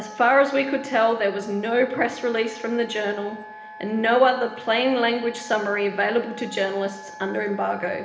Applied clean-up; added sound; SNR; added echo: none; Wind instrument, woodwind instrument; 18 dB; reverberation time 1.1 s.